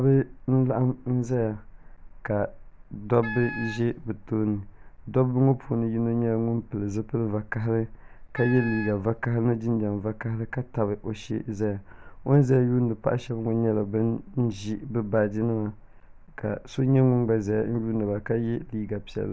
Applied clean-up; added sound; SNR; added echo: none; Wind instrument, woodwind instrument; 12 dB; none.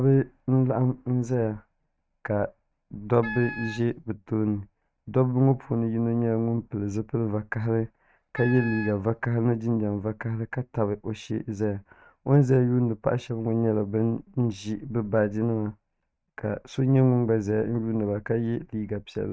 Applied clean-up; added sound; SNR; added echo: neural mask model RNNoise.